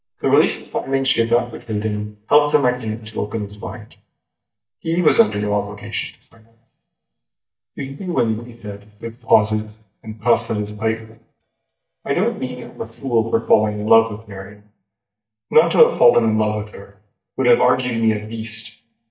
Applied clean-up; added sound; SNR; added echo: neural mask model DeepFilterNet 3.